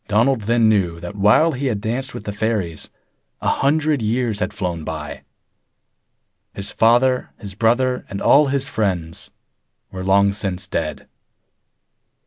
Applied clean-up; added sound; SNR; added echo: none; none; none; none.